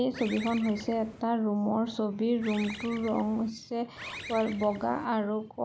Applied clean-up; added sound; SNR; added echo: none; Bird; 14 dB; none.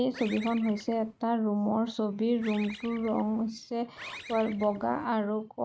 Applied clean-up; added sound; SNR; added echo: neural mask model RNNoise.